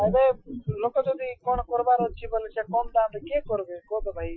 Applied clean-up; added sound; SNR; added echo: classical method Wiener filter.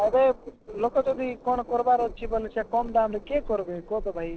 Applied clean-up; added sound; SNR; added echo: neural separator model SepFormer DNS4.